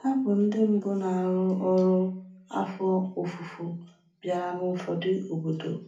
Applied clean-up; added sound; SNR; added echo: none; none; none; reverberation time 0.4 s.